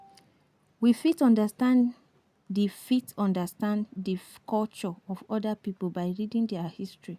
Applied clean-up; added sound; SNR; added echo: none; none; none; none.